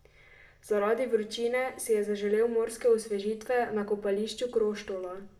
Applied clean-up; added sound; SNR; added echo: none; none; none; reverberation time 0.7 s.